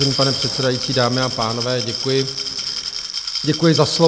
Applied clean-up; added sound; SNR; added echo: none; Glass; 5 dB; none.